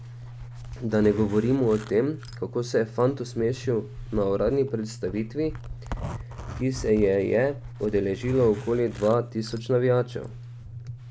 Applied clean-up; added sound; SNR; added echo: none; Zipper (clothing); 12 dB; none.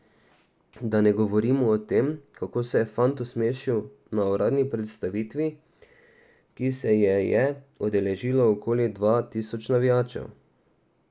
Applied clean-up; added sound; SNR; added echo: none; none; none; none.